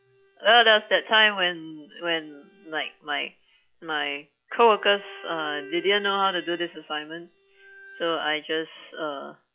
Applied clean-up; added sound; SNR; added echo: classical method log-MMSE.